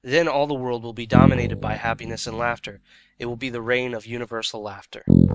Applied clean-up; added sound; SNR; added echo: neural mask model RNNoise.